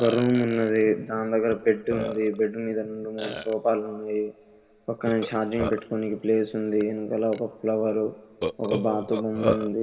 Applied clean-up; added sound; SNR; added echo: none; Burping, eructation; 10 dB; reverberation time 2.0 s.